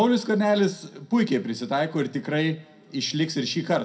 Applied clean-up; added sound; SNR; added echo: none; none; none; reverberation time 0.2 s.